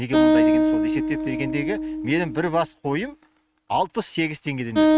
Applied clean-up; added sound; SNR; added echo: neural mask model RNNoise.